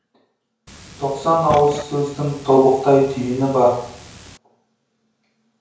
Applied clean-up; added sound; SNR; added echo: none; Burping, eructation; 15 dB; reverberation time 0.5 s.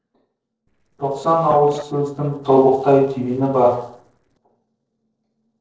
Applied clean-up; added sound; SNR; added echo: neural separator model SepFormer DNS4.